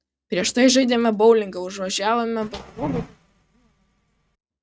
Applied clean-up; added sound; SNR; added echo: neural mask model RNNoise.